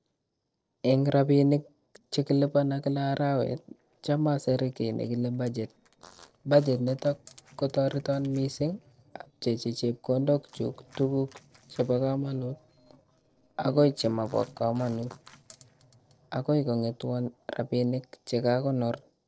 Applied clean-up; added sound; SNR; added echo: neural separator model SepFormer DNS4.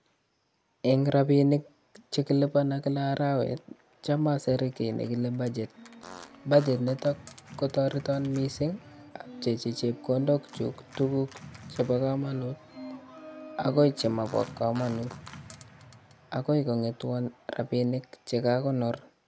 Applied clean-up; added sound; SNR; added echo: none; Organ + Fart; 19 dB; none.